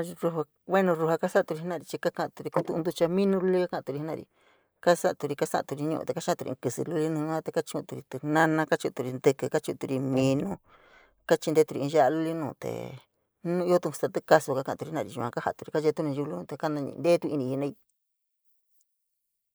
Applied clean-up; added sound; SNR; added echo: neural mask model Resemble Enhance denoiser.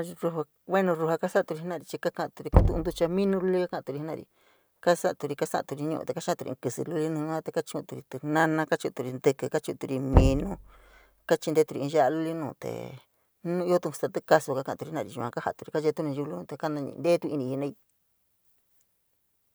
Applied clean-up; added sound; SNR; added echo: none; Knock / Wood; 0 dB; none.